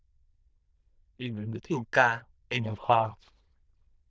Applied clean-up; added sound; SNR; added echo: neural diffusion model UNIVERSE++.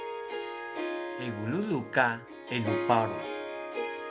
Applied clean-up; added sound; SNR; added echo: none; Harp; 3 dB; none.